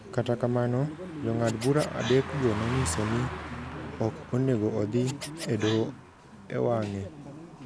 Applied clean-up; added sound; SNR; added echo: none; Car passing by + Scratching (performance technique); 11 dB; none.